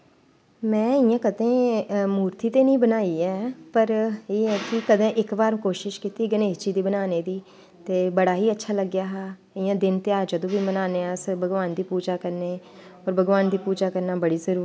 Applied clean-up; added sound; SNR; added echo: none; none; none; none.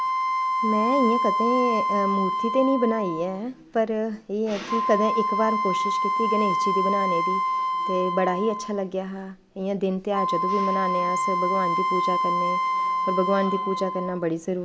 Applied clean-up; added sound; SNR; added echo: none; Wind instrument, woodwind instrument; -1 dB; none.